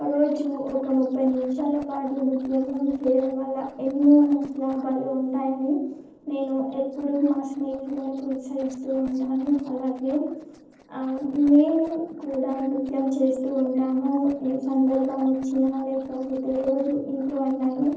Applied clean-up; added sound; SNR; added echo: neural separator model SepFormer DNS4.